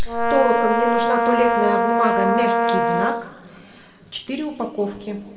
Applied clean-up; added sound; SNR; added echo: none; Brass instrument; -4 dB; reverberation time 1.7 s.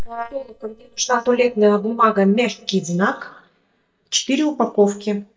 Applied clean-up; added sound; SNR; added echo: neural mask model DeepFilterNet 3.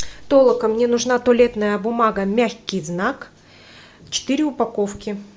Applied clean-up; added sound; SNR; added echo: none; none; none; none.